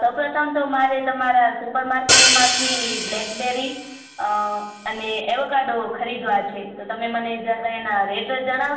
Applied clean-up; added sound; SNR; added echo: none; Hi-hat; -2 dB; reverberation time 0.7 s.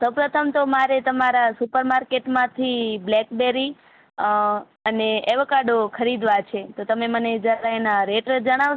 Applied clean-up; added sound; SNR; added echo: none; none; none; none.